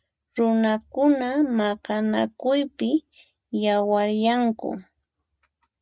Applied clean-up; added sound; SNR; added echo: none; none; none; none.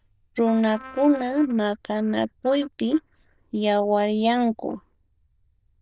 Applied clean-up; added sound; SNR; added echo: neural diffusion model UNIVERSE++.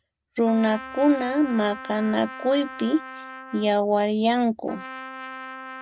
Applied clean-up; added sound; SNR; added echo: none; Trumpet; 14 dB; none.